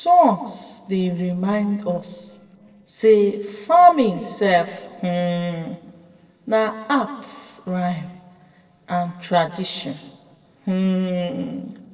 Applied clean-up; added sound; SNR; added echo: neural separator model SepFormer DNS4.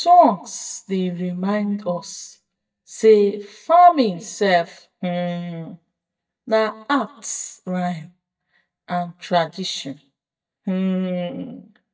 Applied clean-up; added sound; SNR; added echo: neural mask model DeepFilterNet 3.